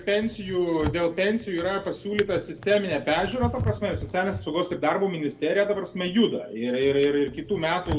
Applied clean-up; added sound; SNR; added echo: none; Drawer open or close; 11 dB; reverberation time 1.6 s.